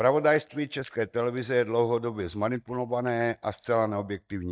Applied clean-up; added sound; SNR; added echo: neural mask model DeepFilterNet 3.